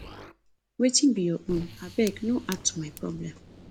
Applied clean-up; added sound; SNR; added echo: none; Fire + Explosion; 16 dB; none.